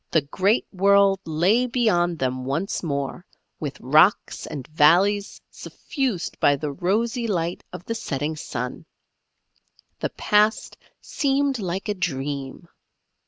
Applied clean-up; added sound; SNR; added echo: none; none; none; none.